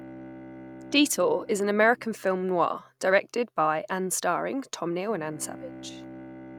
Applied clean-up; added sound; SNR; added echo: neural mask model RNNoise.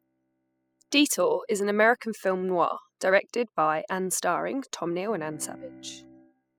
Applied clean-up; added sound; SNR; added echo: classical method spectral subtraction.